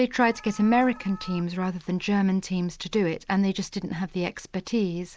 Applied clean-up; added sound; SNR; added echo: none; Alarm; 18 dB; none.